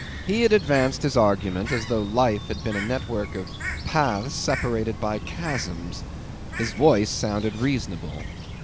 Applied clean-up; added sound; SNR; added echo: none; Bird; 9 dB; none.